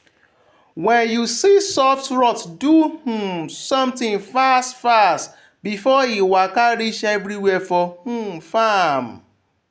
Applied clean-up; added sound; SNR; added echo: none; none; none; none.